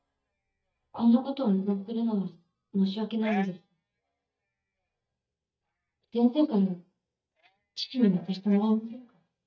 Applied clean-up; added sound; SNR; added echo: neural mask model DeepFilterNet 3.